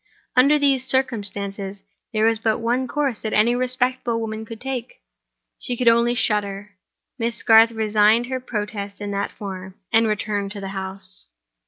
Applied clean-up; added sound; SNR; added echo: none; none; none; none.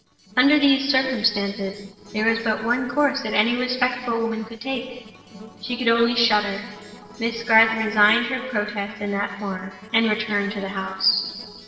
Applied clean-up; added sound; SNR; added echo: neural separator model SepFormer DNS4.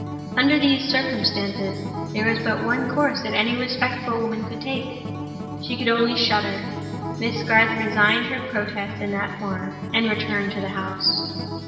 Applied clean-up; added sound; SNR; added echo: none; Acoustic guitar; 7 dB; reverberation time 2.3 s.